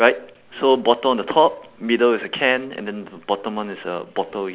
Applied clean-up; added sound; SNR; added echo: none; none; none; none.